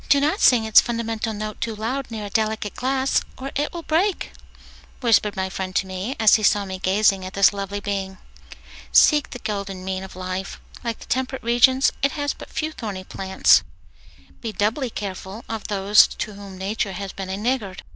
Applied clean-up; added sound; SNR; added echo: none; Wind; 18 dB; none.